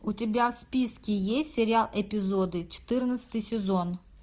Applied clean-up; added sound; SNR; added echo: none; none; none; none.